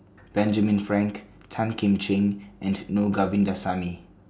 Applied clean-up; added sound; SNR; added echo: none; none; none; none.